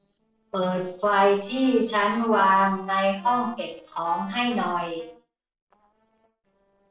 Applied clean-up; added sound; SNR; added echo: neural separator model SepFormer DNS4.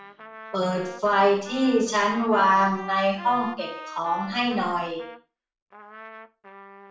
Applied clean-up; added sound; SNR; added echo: none; Trumpet; 16 dB; reverberation time 0.5 s.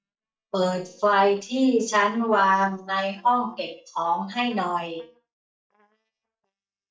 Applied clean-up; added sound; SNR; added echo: neural mask model DeepFilterNet 3.